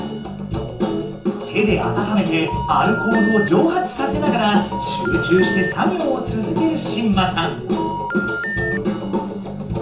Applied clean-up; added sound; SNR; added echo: none; Telephone; 7 dB; reverberation time 0.6 s.